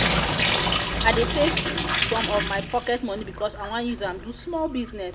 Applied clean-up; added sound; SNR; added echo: none; Drip / Sink (filling or washing); -1 dB; none.